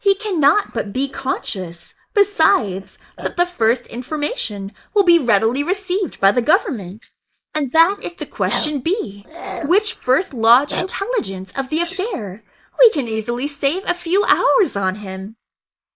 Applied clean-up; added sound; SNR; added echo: neural mask model Resemble Enhance denoiser.